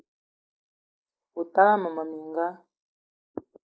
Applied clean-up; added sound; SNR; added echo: neural mask model Resemble Enhance denoiser.